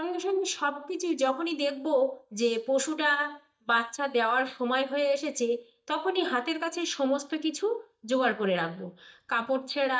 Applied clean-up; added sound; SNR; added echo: neural mask model DeepFilterNet 3.